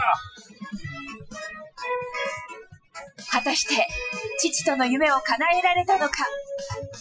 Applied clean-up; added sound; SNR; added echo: classical method Wiener filter.